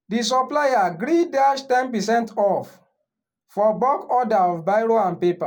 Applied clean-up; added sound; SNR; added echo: none; none; none; none.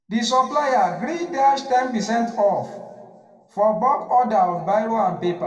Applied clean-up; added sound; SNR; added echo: none; none; none; reverberation time 1.4 s.